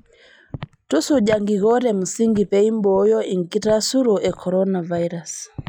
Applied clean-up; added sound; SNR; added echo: classical method log-MMSE.